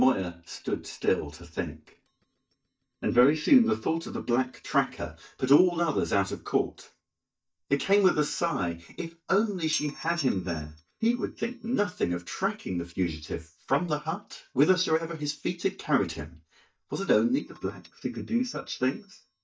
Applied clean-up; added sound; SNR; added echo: neural mask model DeepFilterNet 3.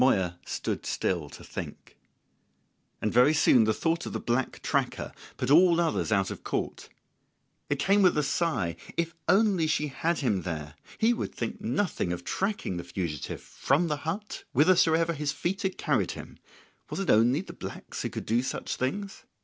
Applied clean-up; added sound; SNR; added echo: none; none; none; none.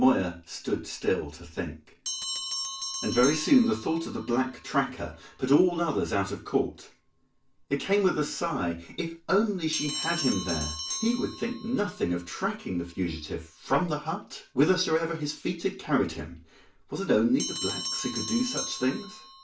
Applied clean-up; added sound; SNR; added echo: none; Bell; 11 dB; reverberation time 0.3 s.